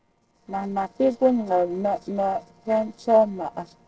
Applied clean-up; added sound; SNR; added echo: neural separator model SepFormer DNS4.